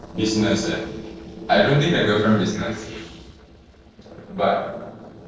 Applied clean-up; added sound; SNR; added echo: neural separator model SepFormer DNS4.